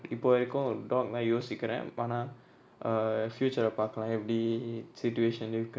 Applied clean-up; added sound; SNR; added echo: none; none; none; none.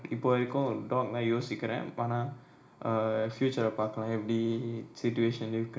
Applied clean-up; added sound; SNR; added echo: none; none; none; reverberation time 0.4 s.